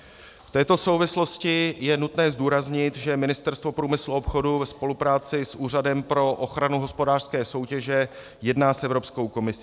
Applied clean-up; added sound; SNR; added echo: none; none; none; none.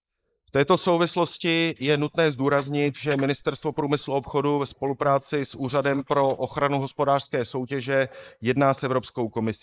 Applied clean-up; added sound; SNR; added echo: neural mask model Resemble Enhance denoiser.